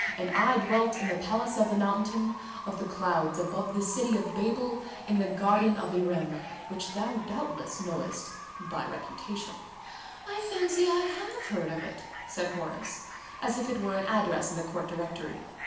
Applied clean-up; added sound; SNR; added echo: none; Bird / Fowl; 10 dB; reverberation time 0.9 s.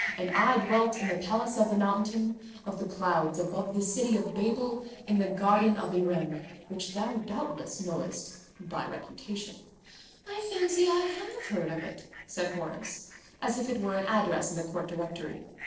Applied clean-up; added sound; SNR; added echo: neural separator model SepFormer DNS4.